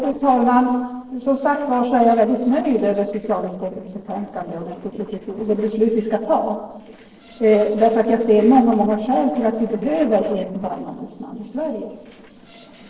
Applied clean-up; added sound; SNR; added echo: neural separator model SepFormer DNS4.